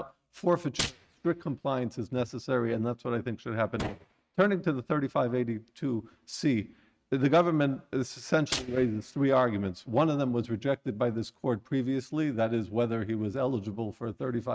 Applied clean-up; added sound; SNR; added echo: neural mask model RNNoise.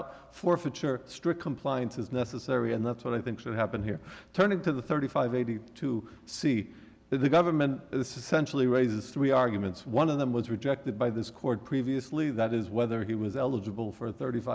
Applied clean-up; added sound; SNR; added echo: none; none; none; none.